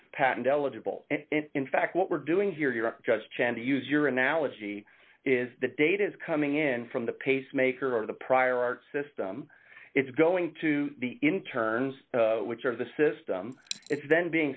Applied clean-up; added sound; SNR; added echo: none; Coin (dropping); 15 dB; none.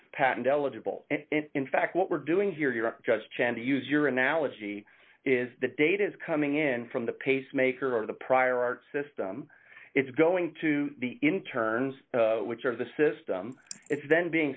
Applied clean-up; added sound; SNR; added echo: neural mask model Resemble Enhance denoiser.